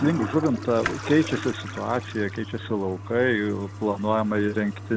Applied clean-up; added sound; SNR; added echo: none; Toilet flush; 10 dB; none.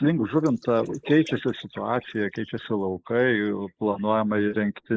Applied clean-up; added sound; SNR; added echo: neural mask model Resemble Enhance denoiser.